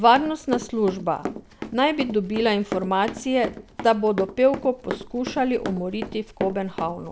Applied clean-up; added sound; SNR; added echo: none; Run; 11 dB; none.